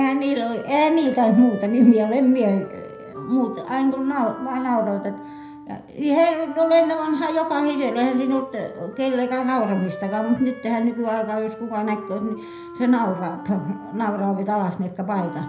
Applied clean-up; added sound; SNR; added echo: none; Wind instrument, woodwind instrument; 16 dB; reverberation time 0.5 s.